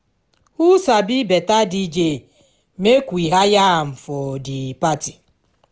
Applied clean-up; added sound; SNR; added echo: none; none; none; none.